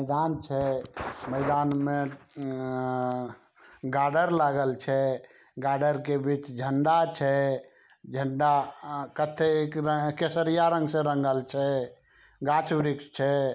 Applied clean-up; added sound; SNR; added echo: none; Tap; 12 dB; none.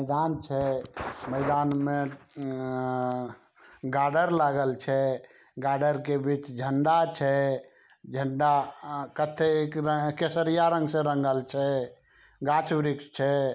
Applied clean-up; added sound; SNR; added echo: none; none; none; none.